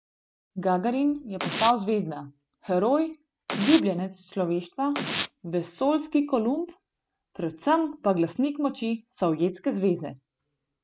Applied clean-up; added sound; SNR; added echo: none; Domestic sounds, home sounds; 8 dB; none.